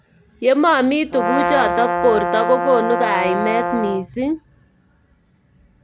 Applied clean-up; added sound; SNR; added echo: none; Brass instrument; 1 dB; none.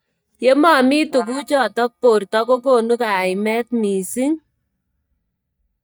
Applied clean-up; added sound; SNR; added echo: neural mask model DeepFilterNet 3.